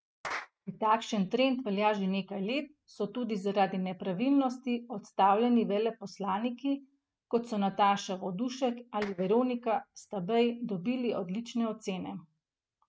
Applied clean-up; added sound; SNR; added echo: neural mask model RNNoise.